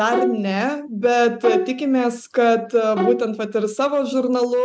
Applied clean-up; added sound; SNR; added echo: neural mask model RNNoise.